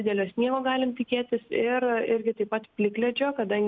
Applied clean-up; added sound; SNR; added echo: none; none; none; none.